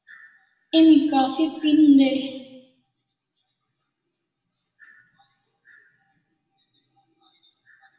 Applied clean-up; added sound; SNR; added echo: none; none; none; reverberation time 1.0 s.